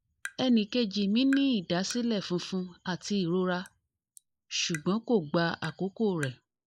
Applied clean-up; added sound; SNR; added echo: neural mask model Resemble Enhance denoiser.